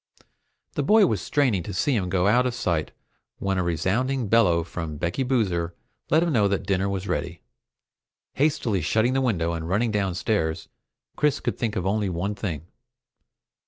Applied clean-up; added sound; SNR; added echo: none; none; none; none.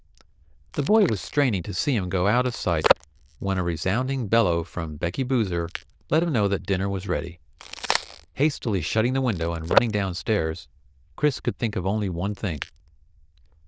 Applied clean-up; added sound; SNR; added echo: neural diffusion model UNIVERSE++.